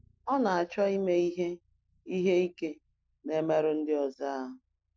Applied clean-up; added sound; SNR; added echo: classical method Wiener filter.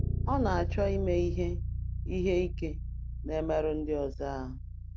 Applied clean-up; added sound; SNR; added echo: none; Bass guitar; 1 dB; none.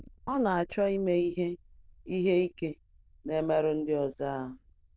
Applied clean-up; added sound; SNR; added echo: neural diffusion model UNIVERSE++.